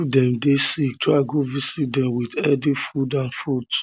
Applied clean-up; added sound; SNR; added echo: none; none; none; none.